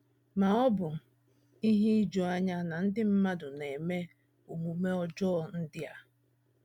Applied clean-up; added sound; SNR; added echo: none; none; none; none.